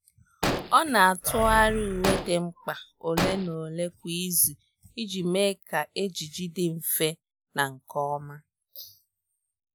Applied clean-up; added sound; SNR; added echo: none; Explosion + Animal; 4 dB; none.